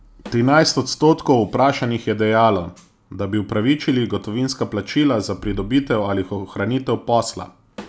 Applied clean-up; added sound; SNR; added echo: none; none; none; none.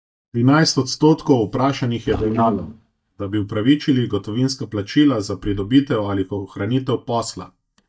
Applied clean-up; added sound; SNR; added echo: neural mask model DeepFilterNet 3.